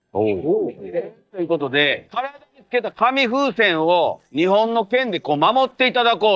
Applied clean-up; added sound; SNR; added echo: neural mask model DeepFilterNet 3.